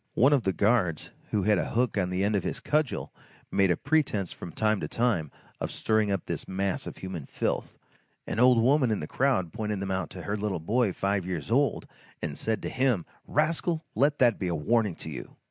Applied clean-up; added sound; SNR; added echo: none; none; none; none.